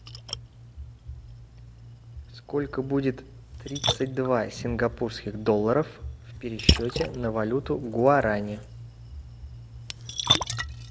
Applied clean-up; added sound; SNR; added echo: none; Splash, splatter; 4 dB; none.